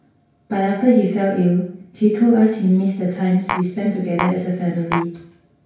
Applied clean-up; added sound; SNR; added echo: none; Tap; 7 dB; reverberation time 0.5 s.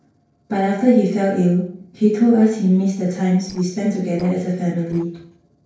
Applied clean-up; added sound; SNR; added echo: neural separator model SepFormer DNS4.